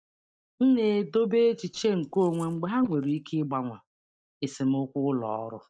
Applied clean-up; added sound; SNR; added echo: neural mask model DeepFilterNet 3.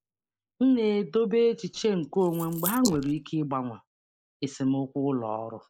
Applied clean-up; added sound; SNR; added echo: neural mask model Resemble Enhance denoiser.